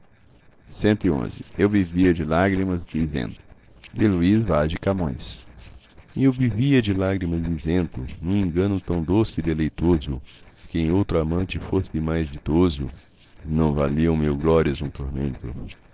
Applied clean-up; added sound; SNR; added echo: neural separator model SepFormer DNS4.